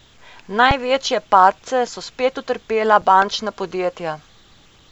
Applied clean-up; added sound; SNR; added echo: none; none; none; none.